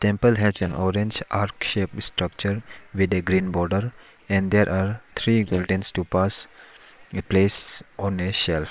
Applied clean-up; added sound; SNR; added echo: neural separator model SepFormer WHAM!.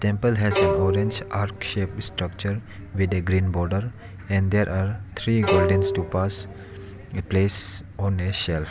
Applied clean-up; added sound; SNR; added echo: none; Bowed string instrument; 3 dB; none.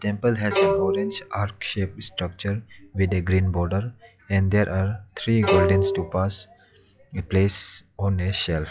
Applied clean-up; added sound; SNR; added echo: classical method log-MMSE.